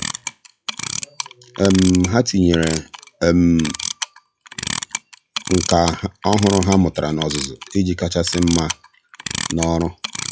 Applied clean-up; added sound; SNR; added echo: classical method log-MMSE.